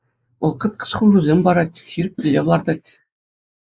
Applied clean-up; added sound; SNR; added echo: neural mask model Resemble Enhance denoiser.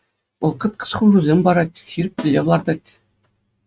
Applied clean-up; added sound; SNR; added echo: neural mask model RNNoise.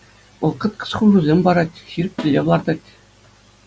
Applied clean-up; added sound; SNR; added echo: none; Snare drum; 17 dB; none.